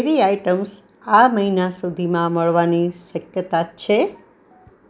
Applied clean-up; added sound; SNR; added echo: none; none; none; none.